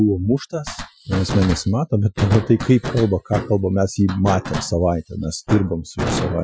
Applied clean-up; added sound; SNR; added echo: classical method Wiener filter.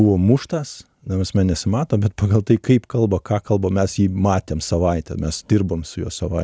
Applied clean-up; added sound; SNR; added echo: none; none; none; none.